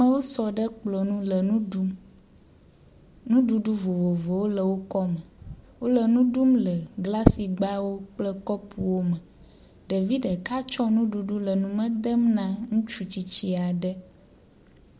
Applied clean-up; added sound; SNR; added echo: none; none; none; none.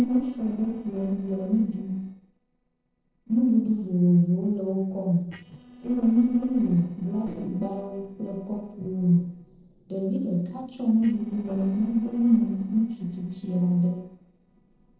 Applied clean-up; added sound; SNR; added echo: neural separator model SepFormer DNS4.